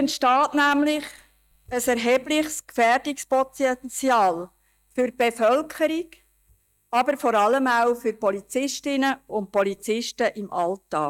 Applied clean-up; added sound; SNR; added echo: neural mask model DeepFilterNet 3.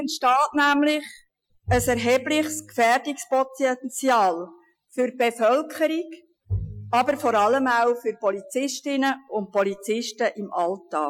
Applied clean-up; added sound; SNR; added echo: classical method Wiener filter.